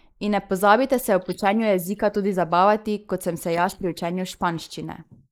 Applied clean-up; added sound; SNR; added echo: neural mask model Resemble Enhance denoiser.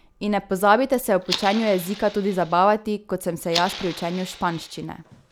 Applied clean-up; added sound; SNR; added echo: none; Fire; 12 dB; none.